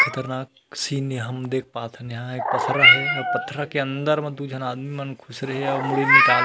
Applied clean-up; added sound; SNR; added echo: none; Meow; -4 dB; none.